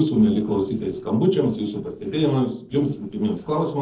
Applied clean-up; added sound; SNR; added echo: neural separator model SepFormer DNS4.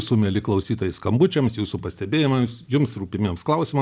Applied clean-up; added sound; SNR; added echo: none; none; none; none.